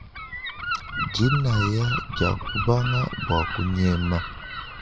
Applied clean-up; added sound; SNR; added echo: none; Gull, seagull; 5 dB; none.